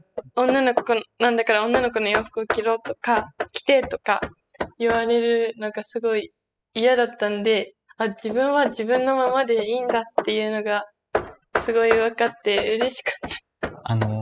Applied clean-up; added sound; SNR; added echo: classical method spectral subtraction.